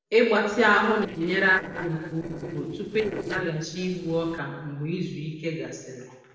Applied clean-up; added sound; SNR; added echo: neural separator model SepFormer DNS4.